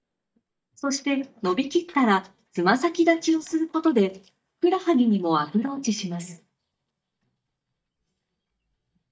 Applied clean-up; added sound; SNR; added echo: neural mask model DeepFilterNet 3.